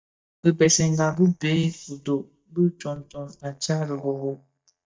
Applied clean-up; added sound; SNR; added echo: neural mask model DeepFilterNet 3.